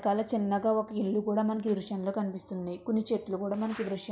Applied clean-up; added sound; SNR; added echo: none; none; none; none.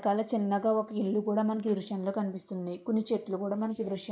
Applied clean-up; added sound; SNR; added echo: neural mask model Resemble Enhance denoiser.